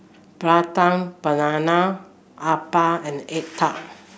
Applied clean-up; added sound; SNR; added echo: none; none; none; none.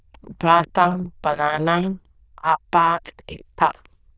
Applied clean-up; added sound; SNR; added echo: neural diffusion model UNIVERSE++.